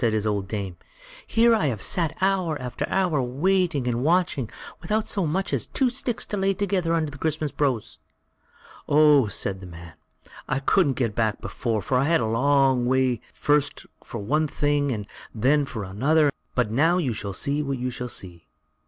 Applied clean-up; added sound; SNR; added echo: none; none; none; none.